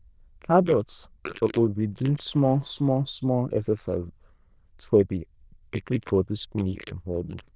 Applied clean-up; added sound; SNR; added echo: neural diffusion model UNIVERSE++.